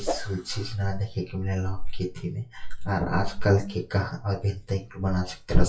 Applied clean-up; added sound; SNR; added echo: classical method WPE with log-MMSE.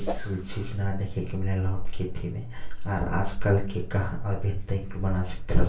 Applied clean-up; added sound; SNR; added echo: none; Whoosh, swoosh, swish; 11 dB; reverberation time 0.3 s.